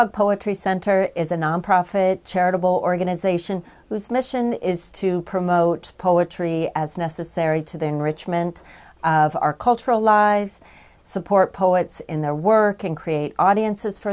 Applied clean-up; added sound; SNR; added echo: none; none; none; none.